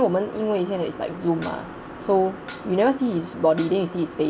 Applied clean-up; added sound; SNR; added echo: none; Dishes, pots, and pans; 20 dB; none.